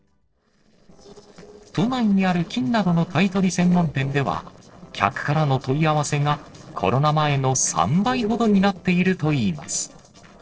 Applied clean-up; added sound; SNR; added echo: neural separator model SepFormer DNS4.